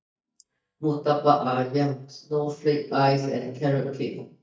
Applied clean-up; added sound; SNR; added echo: neural mask model DeepFilterNet 3.